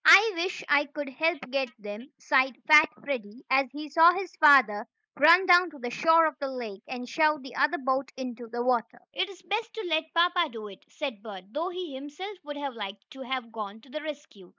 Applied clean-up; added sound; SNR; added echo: neural mask model Resemble Enhance denoiser.